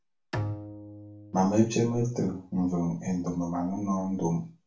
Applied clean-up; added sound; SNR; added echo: none; Bowed string instrument; 12 dB; reverberation time 0.3 s.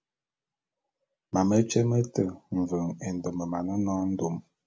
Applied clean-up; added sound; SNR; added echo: none; none; none; none.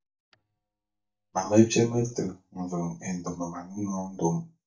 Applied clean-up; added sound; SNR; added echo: neural mask model DeepFilterNet 3.